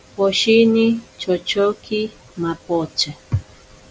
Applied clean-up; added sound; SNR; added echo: none; none; none; none.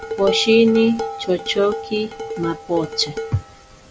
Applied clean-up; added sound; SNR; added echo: none; Dishes, pots, and pans; 9 dB; none.